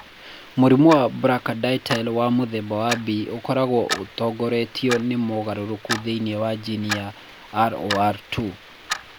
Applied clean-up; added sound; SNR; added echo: none; Clock; 13 dB; none.